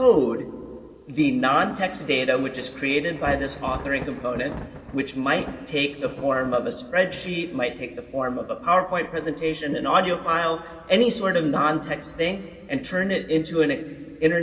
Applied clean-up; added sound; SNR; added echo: none; Thunder / Rain; 18 dB; reverberation time 1.8 s.